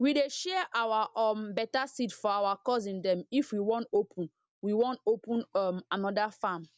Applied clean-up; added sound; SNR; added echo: none; none; none; none.